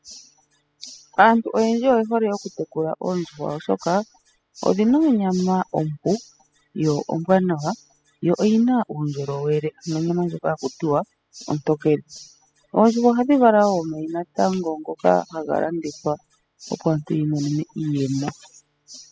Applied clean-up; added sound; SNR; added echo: classical method spectral subtraction.